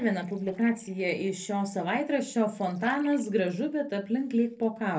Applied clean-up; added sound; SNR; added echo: neural separator model SepFormer DNS4.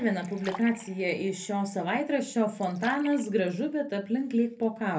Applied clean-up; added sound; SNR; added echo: none; Fill (with liquid); 18 dB; reverberation time 0.3 s.